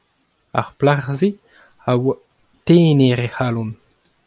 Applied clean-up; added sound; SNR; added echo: none; none; none; none.